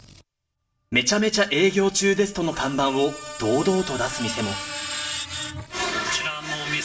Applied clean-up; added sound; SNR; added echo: none; Screech; 11 dB; reverberation time 0.6 s.